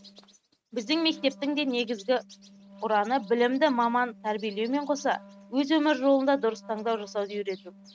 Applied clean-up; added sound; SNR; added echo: neural mask model RNNoise.